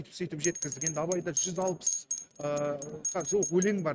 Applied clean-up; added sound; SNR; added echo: neural mask model RNNoise.